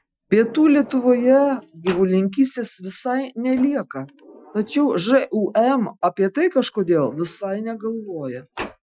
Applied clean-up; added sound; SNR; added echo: classical method Wiener filter.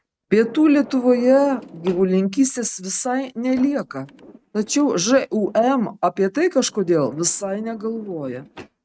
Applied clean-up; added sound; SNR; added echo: neural mask model RNNoise.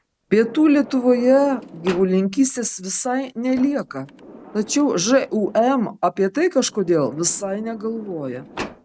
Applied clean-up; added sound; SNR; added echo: none; Sliding door; 19 dB; none.